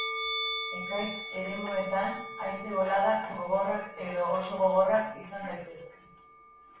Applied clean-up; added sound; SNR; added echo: none; Musical instrument; 8 dB; reverberation time 0.1 s.